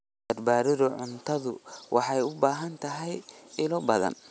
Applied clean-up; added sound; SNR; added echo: none; none; none; none.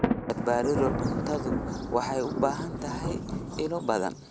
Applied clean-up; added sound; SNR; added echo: none; Thunder; 1 dB; none.